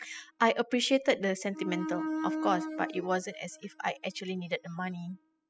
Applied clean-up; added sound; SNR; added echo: classical method spectral subtraction.